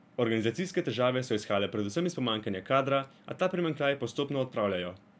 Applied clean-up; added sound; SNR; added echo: none; none; none; none.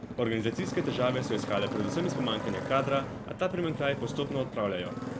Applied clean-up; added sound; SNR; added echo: none; Motorcycle; 5 dB; none.